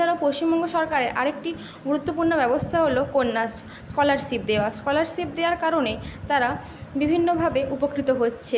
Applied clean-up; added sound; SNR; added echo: none; none; none; none.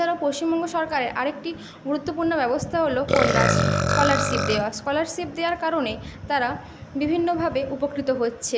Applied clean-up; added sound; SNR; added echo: none; Burping, eructation; -1 dB; none.